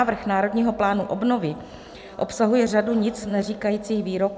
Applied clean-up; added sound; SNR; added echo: none; none; none; none.